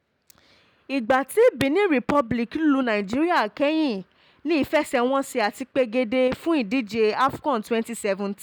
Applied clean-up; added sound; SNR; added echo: none; none; none; none.